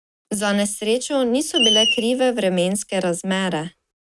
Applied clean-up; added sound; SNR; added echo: neural mask model RNNoise.